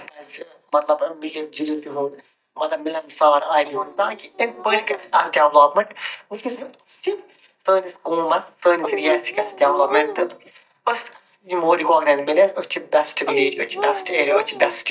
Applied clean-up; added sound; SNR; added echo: neural mask model DeepFilterNet 3.